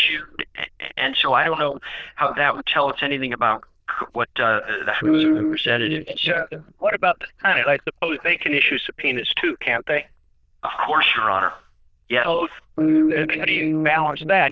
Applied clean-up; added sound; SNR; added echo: neural diffusion model UNIVERSE++.